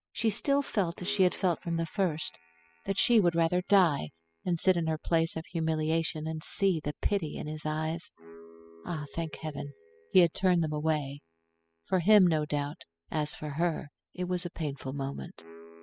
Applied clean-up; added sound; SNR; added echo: classical method spectral subtraction.